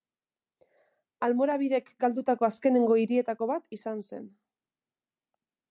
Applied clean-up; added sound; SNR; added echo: none; none; none; none.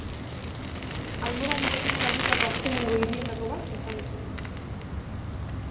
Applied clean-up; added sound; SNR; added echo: none; Bicycle; -4 dB; reverberation time 2.0 s.